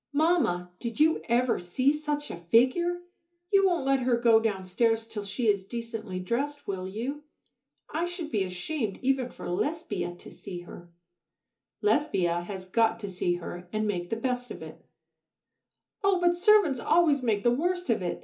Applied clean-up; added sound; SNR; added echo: none; none; none; reverberation time 0.3 s.